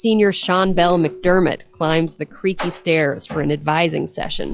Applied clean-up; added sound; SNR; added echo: classical method log-MMSE.